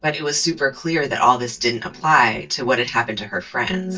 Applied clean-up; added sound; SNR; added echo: neural mask model DeepFilterNet 3.